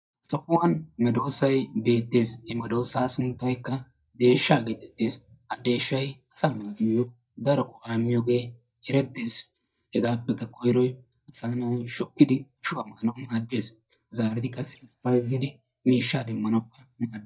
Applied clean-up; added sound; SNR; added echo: neural mask model DeepFilterNet 3.